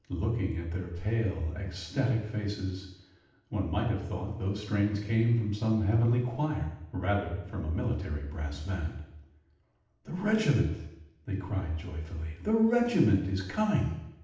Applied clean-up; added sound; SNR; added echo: none; none; none; reverberation time 0.8 s.